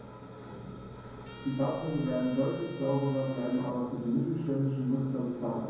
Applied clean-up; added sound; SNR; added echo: none; Trumpet; 19 dB; reverberation time 1.2 s.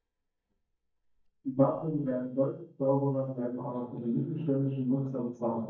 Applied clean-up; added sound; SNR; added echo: neural mask model DeepFilterNet 3.